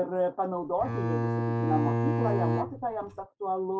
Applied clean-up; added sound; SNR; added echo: none; Bowed string instrument; -2 dB; none.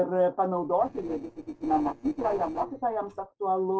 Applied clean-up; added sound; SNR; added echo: neural separator model SepFormer DNS4.